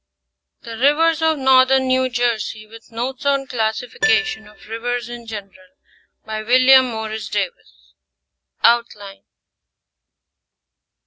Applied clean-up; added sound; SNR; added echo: none; Piano; 15 dB; none.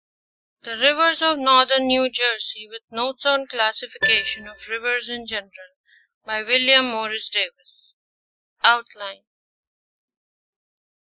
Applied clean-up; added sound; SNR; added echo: classical method Wiener filter.